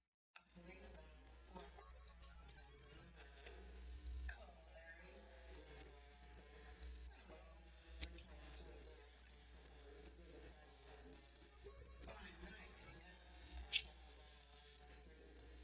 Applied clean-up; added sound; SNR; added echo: neural mask model DeepFilterNet 3.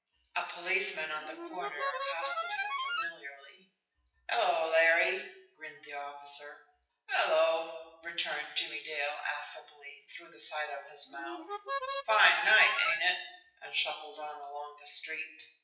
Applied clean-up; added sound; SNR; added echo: classical method WPE with log-MMSE.